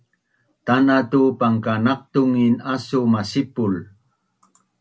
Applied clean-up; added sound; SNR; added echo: none; none; none; none.